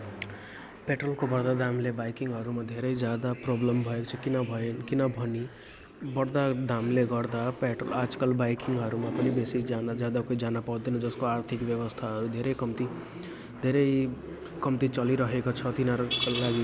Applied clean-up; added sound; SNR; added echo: none; none; none; none.